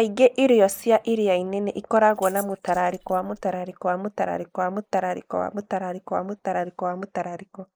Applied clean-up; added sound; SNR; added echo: neural mask model Resemble Enhance denoiser.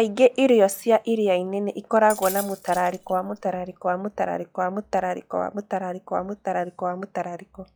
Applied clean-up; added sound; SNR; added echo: classical method log-MMSE.